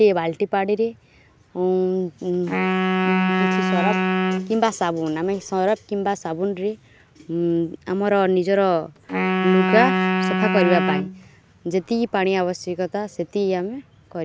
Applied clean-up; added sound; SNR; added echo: none; Wind instrument, woodwind instrument; 0 dB; none.